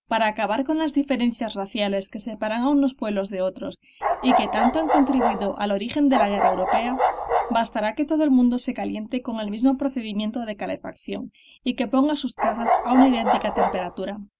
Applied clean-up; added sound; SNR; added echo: none; Bark; 0 dB; none.